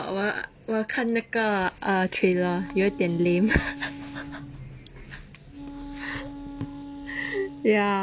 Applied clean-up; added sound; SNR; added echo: none; Wind instrument, woodwind instrument; 13 dB; none.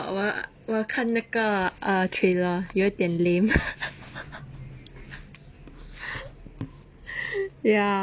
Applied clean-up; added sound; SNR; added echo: none; none; none; none.